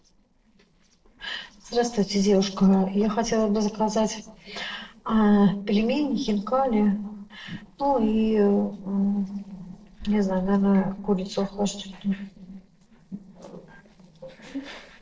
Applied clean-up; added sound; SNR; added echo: neural separator model SepFormer DNS4.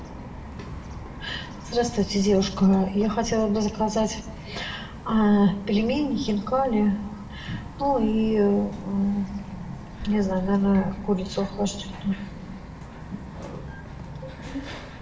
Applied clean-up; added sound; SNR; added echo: none; Bird vocalization, bird call, bird song; 12 dB; reverberation time 0.7 s.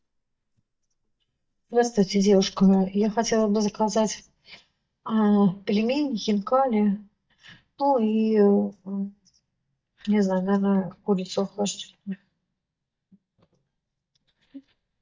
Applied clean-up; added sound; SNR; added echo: neural mask model DeepFilterNet 3.